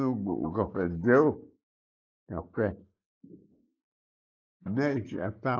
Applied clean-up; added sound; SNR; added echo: neural mask model Resemble Enhance denoiser.